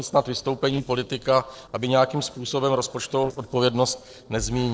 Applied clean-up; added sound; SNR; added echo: neural separator model SepFormer DNS4.